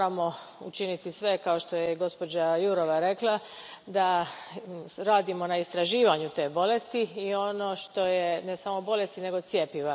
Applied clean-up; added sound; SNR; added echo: none; none; none; none.